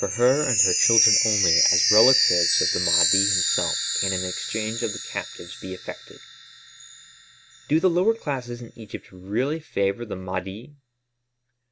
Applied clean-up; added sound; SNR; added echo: none; Chime; -2 dB; none.